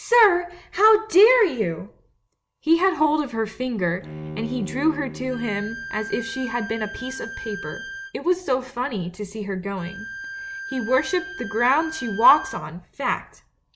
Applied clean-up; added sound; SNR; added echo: none; Bowed string instrument + Bowed string instrument; 12 dB; none.